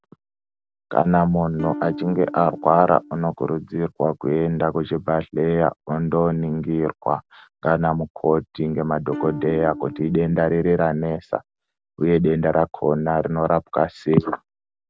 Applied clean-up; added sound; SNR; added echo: none; Electric guitar / Strum; 12 dB; none.